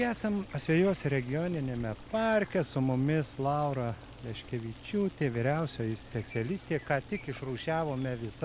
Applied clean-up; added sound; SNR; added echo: none; Boiling; 17 dB; none.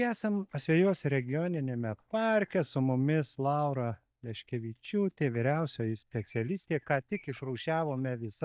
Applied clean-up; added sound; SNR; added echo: neural mask model DeepFilterNet 3.